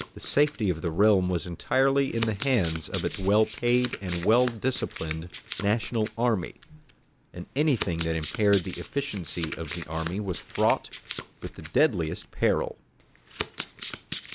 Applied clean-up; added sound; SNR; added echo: none; Domestic sounds, home sounds; 14 dB; none.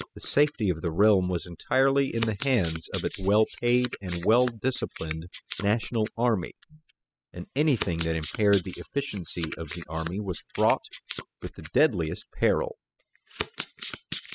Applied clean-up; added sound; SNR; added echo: classical method spectral subtraction.